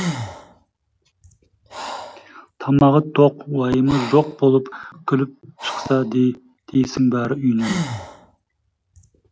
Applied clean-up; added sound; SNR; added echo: none; Breathing; 13 dB; none.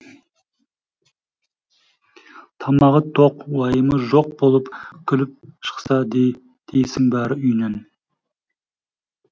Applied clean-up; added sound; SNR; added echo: none; none; none; none.